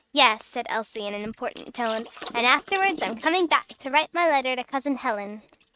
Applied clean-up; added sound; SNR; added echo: neural mask model RNNoise.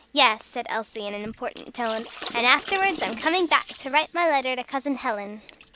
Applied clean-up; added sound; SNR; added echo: none; Water / Splash, splatter; 16 dB; none.